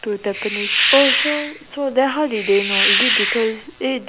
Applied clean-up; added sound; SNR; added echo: none; Hiss; -1 dB; none.